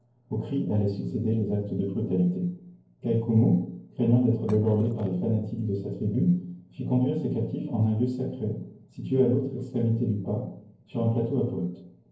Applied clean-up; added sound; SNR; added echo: neural separator model SepFormer DNS4.